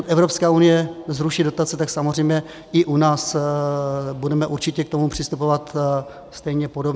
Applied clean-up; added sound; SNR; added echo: none; none; none; none.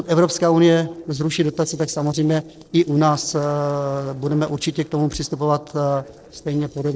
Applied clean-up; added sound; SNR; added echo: neural separator model SepFormer DNS4.